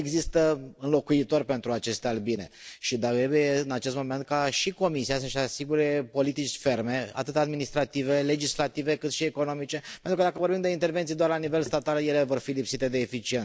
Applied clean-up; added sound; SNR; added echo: none; none; none; none.